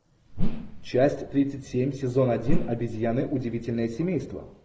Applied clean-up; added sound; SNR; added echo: neural mask model Resemble Enhance denoiser.